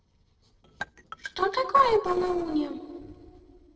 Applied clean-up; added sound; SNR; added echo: neural separator model SepFormer DNS4.